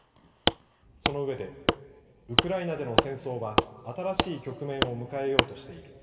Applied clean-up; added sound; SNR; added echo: none; Wood; -4 dB; reverberation time 2.3 s.